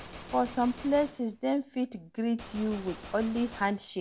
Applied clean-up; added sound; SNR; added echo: none; Gunshot, gunfire; 16 dB; none.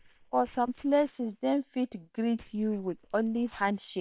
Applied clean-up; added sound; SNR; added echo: neural separator model SepFormer WHAM!.